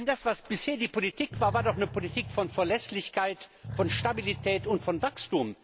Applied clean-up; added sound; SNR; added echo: none; Animal; 10 dB; none.